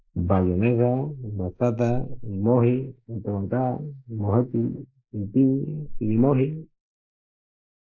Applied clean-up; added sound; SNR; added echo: neural mask model Resemble Enhance denoiser.